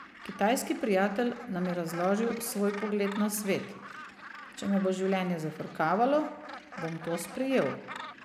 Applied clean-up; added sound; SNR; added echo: none; Gull, seagull; 14 dB; none.